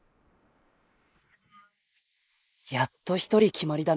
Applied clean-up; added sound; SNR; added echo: neural mask model Resemble Enhance denoiser.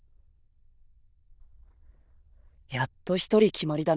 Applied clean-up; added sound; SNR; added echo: neural diffusion model UNIVERSE++.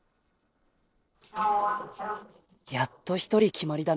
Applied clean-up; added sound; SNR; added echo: neural separator model SepFormer DNS4.